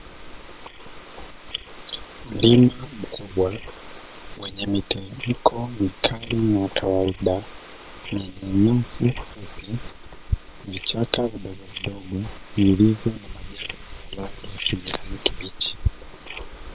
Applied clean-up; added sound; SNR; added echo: neural separator model SepFormer WHAM!.